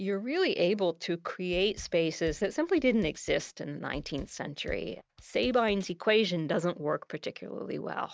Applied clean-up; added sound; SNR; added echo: neural mask model RNNoise.